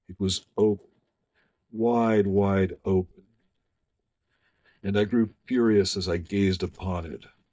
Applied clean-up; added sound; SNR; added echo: neural mask model DeepFilterNet 3.